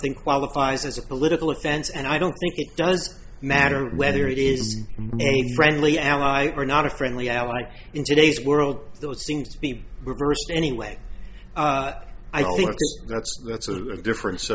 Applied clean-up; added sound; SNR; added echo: none; Guitar; 6 dB; none.